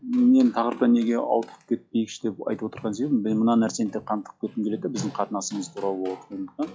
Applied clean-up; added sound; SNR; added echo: classical method log-MMSE.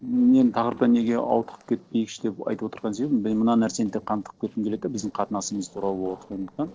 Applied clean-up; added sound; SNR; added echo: neural separator model SepFormer DNS4.